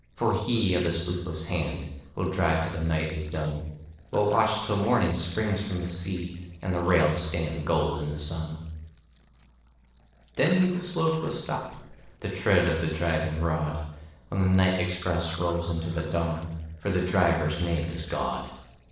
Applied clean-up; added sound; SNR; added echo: neural separator model SepFormer DNS4.